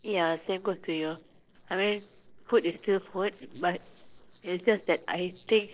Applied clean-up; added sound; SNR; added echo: neural separator model SepFormer DNS4.